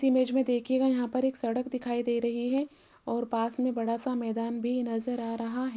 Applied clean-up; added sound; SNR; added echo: none; none; none; none.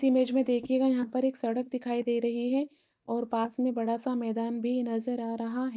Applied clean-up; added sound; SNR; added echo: neural mask model DeepFilterNet 3.